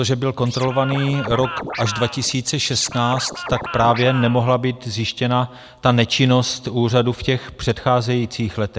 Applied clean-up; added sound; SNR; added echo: none; Scratching (performance technique); 10 dB; none.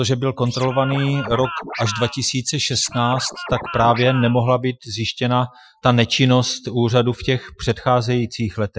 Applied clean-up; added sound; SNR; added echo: classical method Wiener filter.